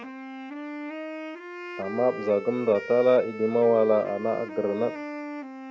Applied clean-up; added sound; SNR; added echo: none; Wind instrument, woodwind instrument; 11 dB; none.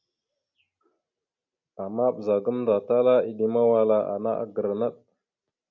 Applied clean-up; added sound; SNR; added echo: none; none; none; none.